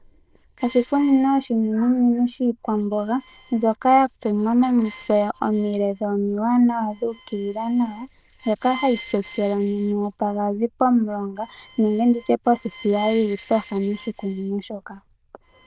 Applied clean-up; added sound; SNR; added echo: neural diffusion model UNIVERSE++.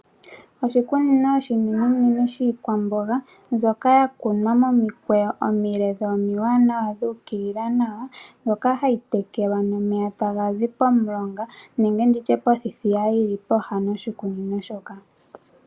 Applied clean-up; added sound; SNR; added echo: none; none; none; none.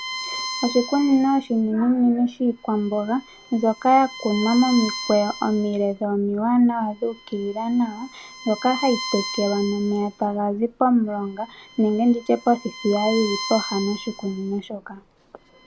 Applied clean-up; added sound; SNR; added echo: none; Bowed string instrument; 13 dB; none.